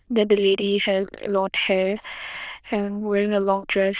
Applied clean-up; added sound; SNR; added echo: neural diffusion model UNIVERSE++.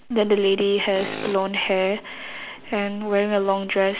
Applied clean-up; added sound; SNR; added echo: none; Tools; 17 dB; none.